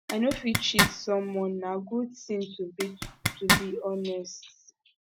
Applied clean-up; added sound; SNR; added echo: none; Zipper (clothing); -2 dB; none.